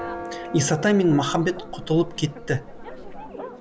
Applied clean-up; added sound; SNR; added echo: none; Church bell + Gong; 11 dB; none.